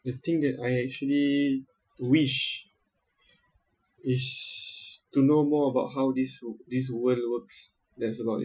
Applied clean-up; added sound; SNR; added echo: classical method Wiener filter.